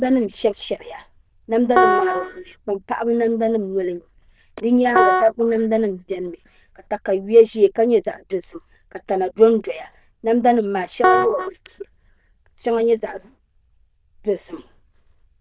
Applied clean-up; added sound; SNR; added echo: neural diffusion model UNIVERSE++.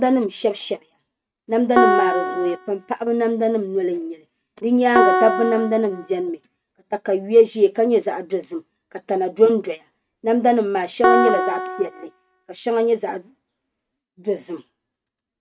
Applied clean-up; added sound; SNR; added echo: neural mask model RNNoise.